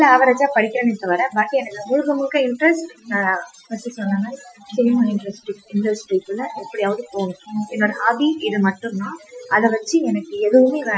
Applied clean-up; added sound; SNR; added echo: classical method Wiener filter.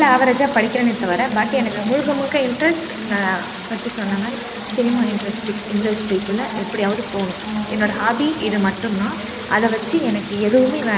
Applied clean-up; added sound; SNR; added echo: none; Stream; 11 dB; none.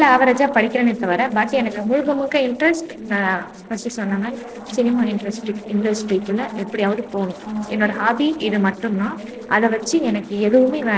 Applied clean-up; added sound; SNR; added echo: neural separator model SepFormer DNS4.